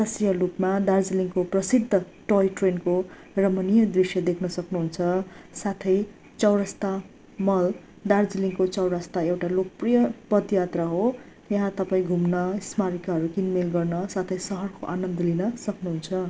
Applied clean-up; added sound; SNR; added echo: none; none; none; none.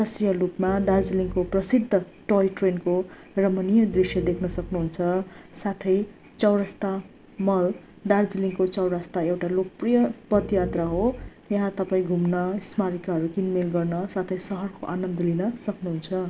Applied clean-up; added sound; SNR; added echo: none; Piano; 10 dB; none.